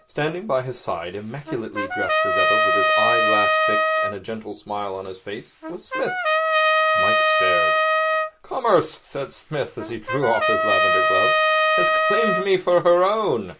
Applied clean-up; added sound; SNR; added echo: none; Trumpet; -4 dB; none.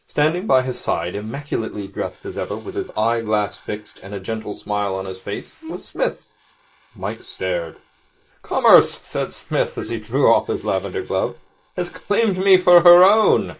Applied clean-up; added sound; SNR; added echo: neural mask model Resemble Enhance denoiser.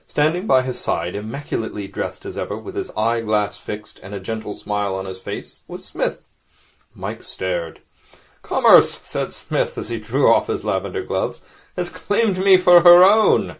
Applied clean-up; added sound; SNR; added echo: none; none; none; none.